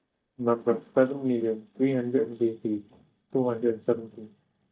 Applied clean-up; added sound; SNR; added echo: neural mask model DeepFilterNet 3.